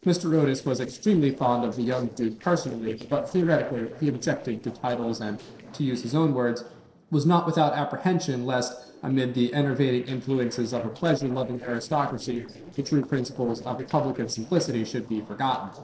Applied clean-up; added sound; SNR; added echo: neural separator model SepFormer DNS4.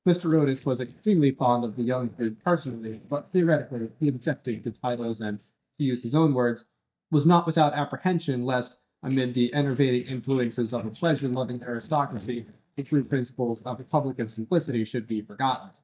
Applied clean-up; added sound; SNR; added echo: neural mask model DeepFilterNet 3.